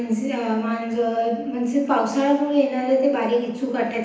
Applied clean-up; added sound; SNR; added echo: none; none; none; reverberation time 0.9 s.